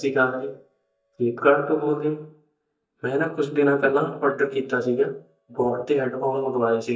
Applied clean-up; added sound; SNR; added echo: neural mask model DeepFilterNet 3.